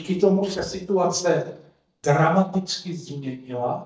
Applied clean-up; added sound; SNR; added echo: neural mask model DeepFilterNet 3.